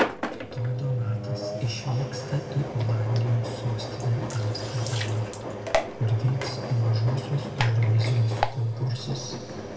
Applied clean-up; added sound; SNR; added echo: none; Engine; 6 dB; reverberation time 2.1 s.